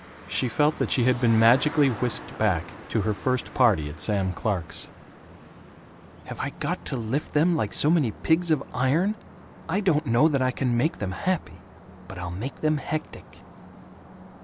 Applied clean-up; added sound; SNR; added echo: none; Traffic noise, roadway noise; 18 dB; none.